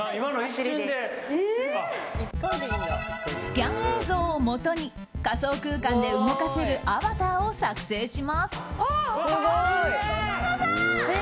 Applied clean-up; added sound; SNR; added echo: none; none; none; none.